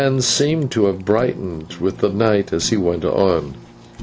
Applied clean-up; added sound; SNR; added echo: none; Fire; 18 dB; none.